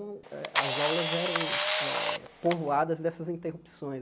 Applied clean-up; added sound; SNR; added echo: none; Camera; -1 dB; none.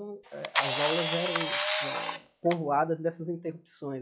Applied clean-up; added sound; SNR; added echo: classical method log-MMSE.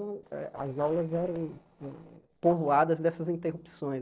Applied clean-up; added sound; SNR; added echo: neural separator model SepFormer DNS4.